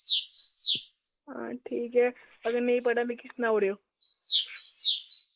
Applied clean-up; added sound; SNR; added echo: neural mask model Resemble Enhance denoiser.